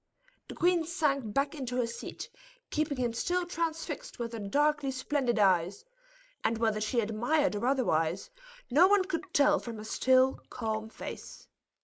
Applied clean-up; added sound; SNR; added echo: neural mask model Resemble Enhance denoiser.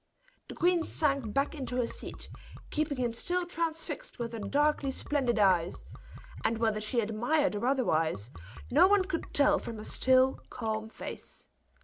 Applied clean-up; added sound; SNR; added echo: none; Liquid; 14 dB; none.